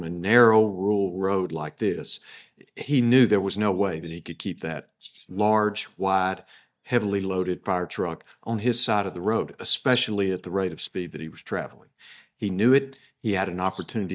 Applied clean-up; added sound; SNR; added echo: neural mask model DeepFilterNet 3.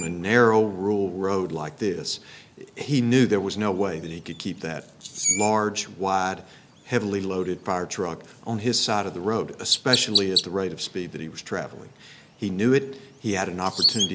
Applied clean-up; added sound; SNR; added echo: none; Chirp, tweet; 8 dB; none.